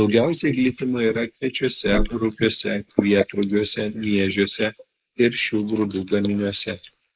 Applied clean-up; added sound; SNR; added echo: neural mask model Resemble Enhance denoiser.